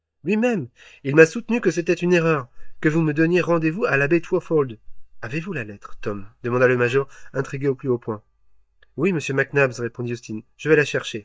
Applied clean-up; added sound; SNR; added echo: neural mask model DeepFilterNet 3.